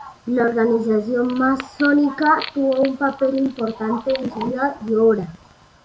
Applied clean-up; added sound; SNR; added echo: none; Wood; 19 dB; none.